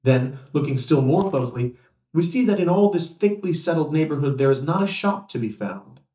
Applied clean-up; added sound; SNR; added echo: neural mask model DeepFilterNet 3.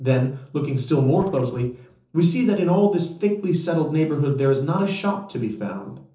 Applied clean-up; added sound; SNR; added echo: neural separator model SepFormer DNS4.